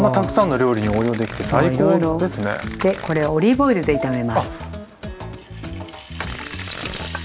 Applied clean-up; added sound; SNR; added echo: none; Tearing + Marimba, xylophone; 14 dB; none.